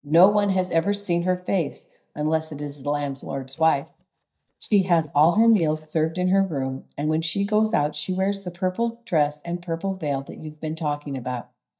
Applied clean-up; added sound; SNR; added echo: neural mask model DeepFilterNet 3.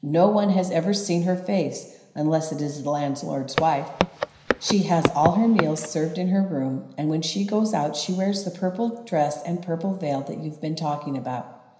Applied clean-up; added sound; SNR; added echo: none; Walk, footsteps; 4 dB; reverberation time 0.9 s.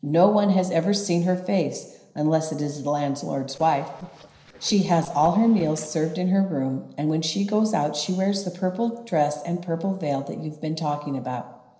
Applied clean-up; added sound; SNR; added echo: neural separator model SepFormer DNS4.